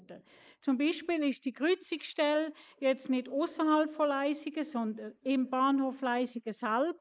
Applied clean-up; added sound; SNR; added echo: neural mask model Resemble Enhance denoiser.